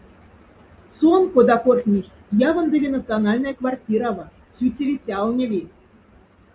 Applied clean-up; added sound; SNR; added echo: none; none; none; none.